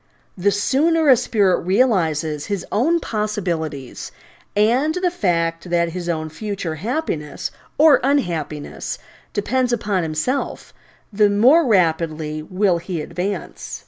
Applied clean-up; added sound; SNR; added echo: none; none; none; none.